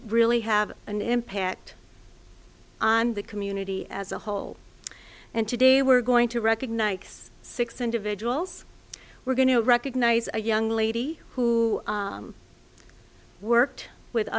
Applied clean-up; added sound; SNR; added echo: none; none; none; none.